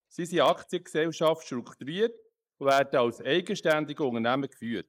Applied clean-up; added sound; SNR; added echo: neural mask model Resemble Enhance denoiser.